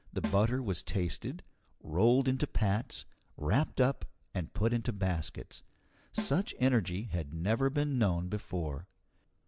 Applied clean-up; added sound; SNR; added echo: none; Snare drum; 12 dB; none.